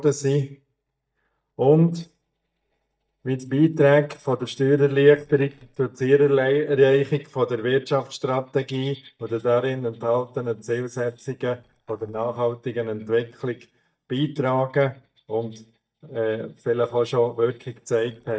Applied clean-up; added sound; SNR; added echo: neural mask model DeepFilterNet 3.